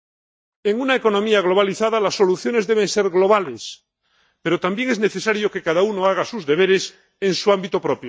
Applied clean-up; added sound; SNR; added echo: neural mask model DeepFilterNet 3.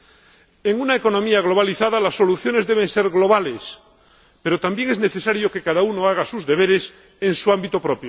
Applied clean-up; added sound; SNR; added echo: none; none; none; none.